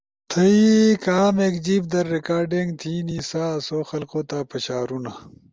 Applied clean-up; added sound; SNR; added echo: none; none; none; none.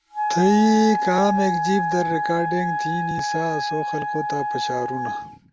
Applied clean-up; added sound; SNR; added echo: none; Wind instrument, woodwind instrument; 1 dB; none.